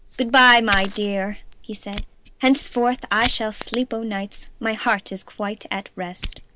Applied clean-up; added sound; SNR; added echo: none; Fire; 12 dB; none.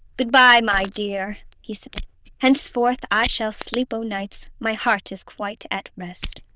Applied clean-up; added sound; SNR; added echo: neural diffusion model UNIVERSE++.